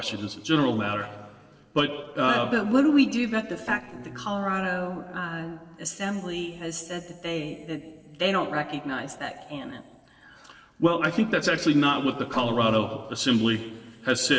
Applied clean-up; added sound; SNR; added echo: neural separator model SepFormer DNS4.